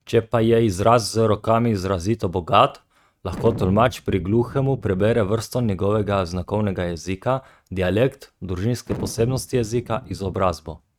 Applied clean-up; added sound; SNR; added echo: neural mask model RNNoise.